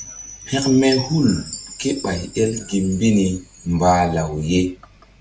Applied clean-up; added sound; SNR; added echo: none; Chime; 16 dB; none.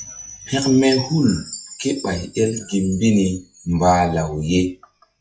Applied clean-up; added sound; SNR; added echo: classical method log-MMSE.